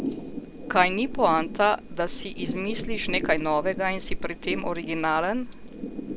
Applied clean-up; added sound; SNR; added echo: none; Thunder / Rain; 10 dB; none.